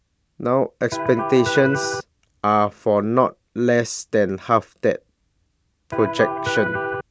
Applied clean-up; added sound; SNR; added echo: none; Electric guitar; 3 dB; none.